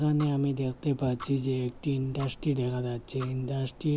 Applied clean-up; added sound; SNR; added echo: none; Tick-tock; 18 dB; none.